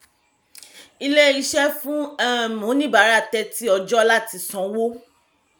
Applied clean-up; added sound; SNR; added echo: none; none; none; none.